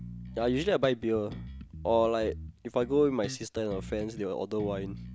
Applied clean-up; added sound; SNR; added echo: none; Bass guitar; 13 dB; none.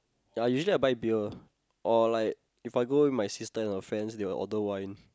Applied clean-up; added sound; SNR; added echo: none; none; none; none.